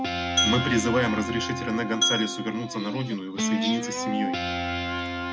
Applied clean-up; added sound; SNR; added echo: none; Guitar + Glass; 0 dB; none.